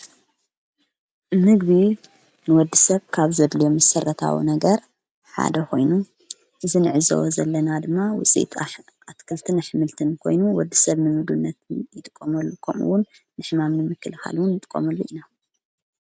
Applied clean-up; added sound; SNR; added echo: none; none; none; none.